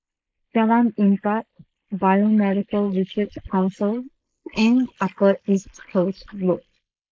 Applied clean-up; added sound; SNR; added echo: neural mask model Resemble Enhance denoiser.